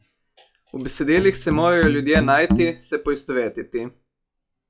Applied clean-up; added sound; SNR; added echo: classical method log-MMSE.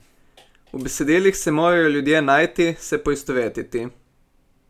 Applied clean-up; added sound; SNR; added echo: none; none; none; none.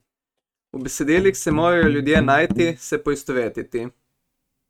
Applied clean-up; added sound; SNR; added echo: neural mask model RNNoise.